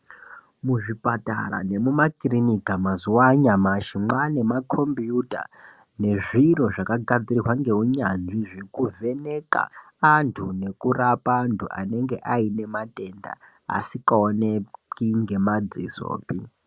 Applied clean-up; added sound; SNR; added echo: none; none; none; none.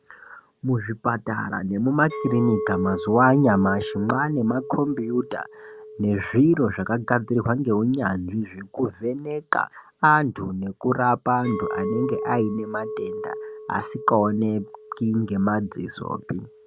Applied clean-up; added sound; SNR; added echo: none; Chink, clink; 12 dB; none.